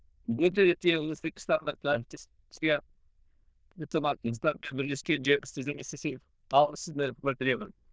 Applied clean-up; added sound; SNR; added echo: neural diffusion model UNIVERSE++.